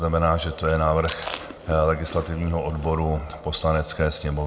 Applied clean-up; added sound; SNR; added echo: none; Chewing, mastication; 15 dB; reverberation time 1.2 s.